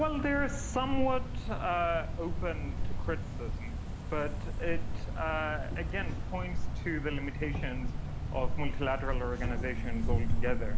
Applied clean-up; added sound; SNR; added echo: none; Cricket; -4 dB; none.